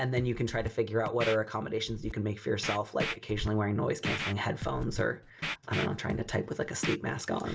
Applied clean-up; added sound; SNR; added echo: none; Scratching (performance technique); 8 dB; reverberation time 0.2 s.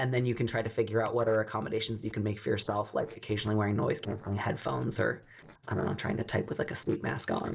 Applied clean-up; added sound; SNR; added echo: neural separator model SepFormer DNS4.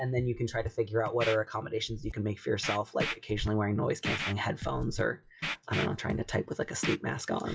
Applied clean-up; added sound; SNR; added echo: classical method WPE with log-MMSE.